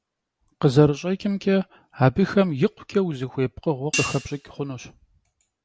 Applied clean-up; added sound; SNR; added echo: none; Hi-hat; 10 dB; none.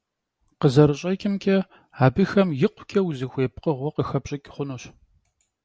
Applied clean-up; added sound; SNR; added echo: none; none; none; none.